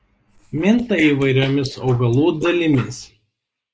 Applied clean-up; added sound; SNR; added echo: neural mask model Resemble Enhance denoiser.